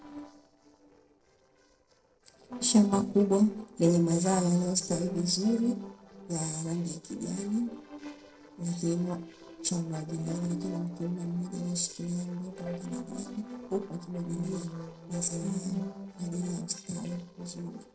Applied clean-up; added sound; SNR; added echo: neural separator model SepFormer DNS4.